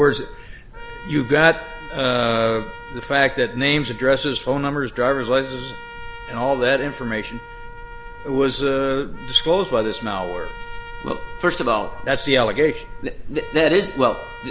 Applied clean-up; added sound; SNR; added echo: none; Trumpet; 17 dB; none.